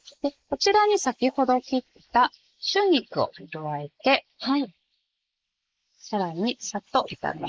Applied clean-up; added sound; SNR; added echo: neural mask model Resemble Enhance denoiser.